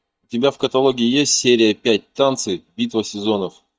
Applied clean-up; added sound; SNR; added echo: neural mask model DeepFilterNet 3.